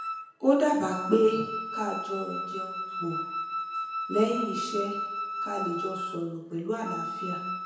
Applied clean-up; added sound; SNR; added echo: none; Wind instrument, woodwind instrument; 5 dB; reverberation time 0.9 s.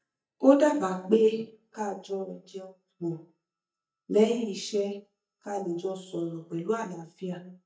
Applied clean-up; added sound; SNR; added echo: neural mask model DeepFilterNet 3.